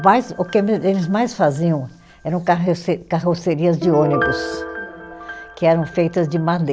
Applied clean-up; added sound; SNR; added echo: none; Piano; 11 dB; none.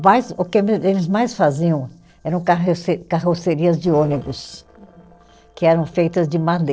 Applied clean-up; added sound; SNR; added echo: neural separator model SepFormer DNS4.